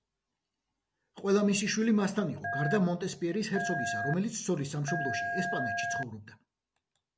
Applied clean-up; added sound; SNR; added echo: none; Telephone; 3 dB; none.